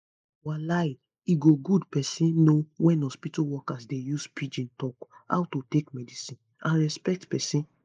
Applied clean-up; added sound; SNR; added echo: neural mask model Resemble Enhance denoiser.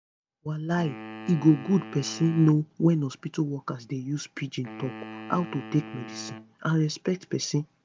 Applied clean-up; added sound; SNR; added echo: none; Wind instrument, woodwind instrument; 16 dB; none.